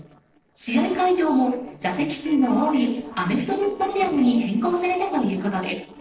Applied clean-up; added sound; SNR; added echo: neural separator model SepFormer DNS4.